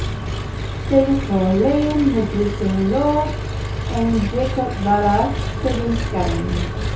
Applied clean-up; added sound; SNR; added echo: none; Engine; 4 dB; reverberation time 0.7 s.